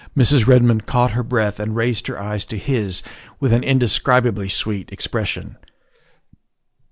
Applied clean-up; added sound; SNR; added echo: none; none; none; none.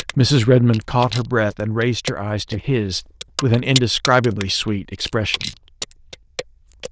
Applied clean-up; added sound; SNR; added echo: neural diffusion model UNIVERSE++.